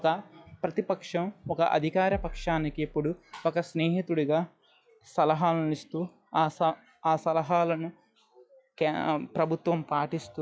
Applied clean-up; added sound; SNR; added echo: classical method log-MMSE.